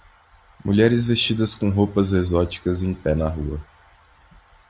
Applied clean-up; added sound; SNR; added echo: none; none; none; none.